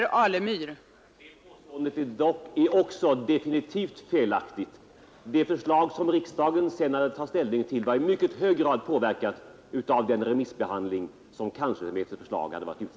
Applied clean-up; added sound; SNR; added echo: none; none; none; none.